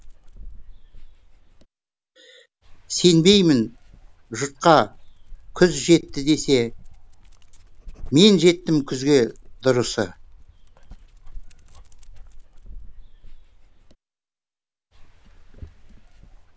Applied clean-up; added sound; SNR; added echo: none; Dog; 17 dB; none.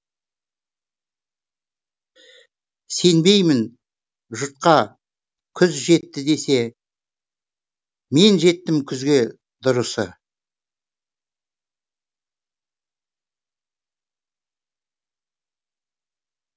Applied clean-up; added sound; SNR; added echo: none; none; none; none.